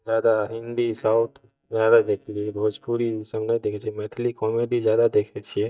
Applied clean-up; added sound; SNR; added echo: neural mask model DeepFilterNet 3.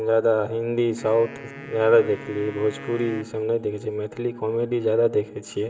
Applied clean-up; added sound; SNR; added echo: none; Wind instrument, woodwind instrument; 17 dB; reverberation time 1.7 s.